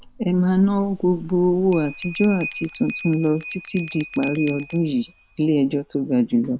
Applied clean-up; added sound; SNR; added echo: none; Bell; 16 dB; none.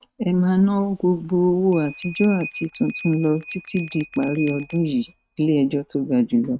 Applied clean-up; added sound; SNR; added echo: neural mask model RNNoise.